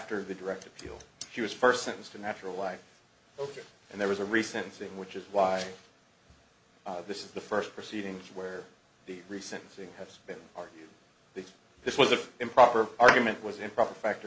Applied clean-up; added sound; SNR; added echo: none; none; none; none.